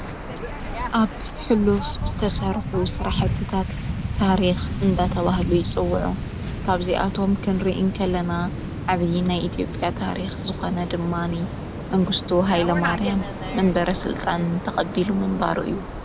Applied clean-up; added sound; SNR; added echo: none; Waves, surf; 5 dB; none.